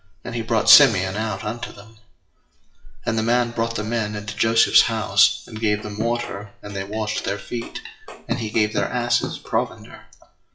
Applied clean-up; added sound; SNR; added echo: classical method WPE with log-MMSE.